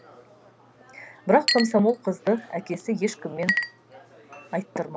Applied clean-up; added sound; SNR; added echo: none; Chink, clink; 7 dB; none.